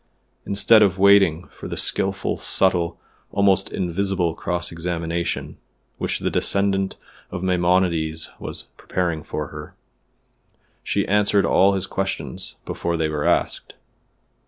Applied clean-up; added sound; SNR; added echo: none; none; none; none.